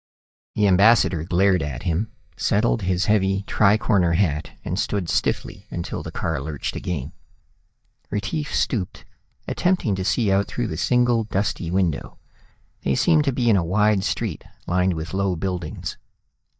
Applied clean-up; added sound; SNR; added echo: neural mask model DeepFilterNet 3.